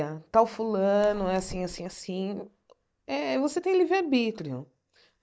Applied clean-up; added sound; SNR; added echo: neural mask model DeepFilterNet 3.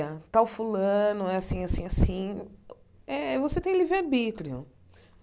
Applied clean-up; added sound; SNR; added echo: none; none; none; none.